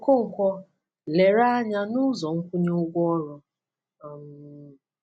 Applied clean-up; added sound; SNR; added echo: none; none; none; none.